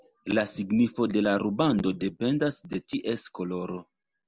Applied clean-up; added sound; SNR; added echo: none; none; none; none.